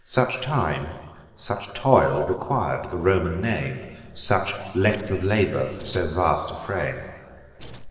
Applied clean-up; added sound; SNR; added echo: neural separator model SepFormer DNS4.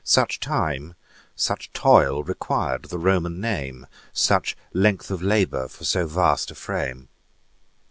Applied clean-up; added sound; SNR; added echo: none; none; none; none.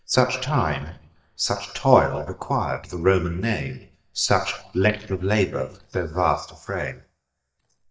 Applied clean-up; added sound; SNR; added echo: neural mask model DeepFilterNet 3.